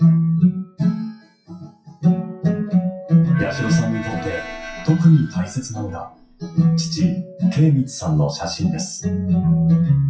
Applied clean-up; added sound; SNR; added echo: classical method WPE with log-MMSE.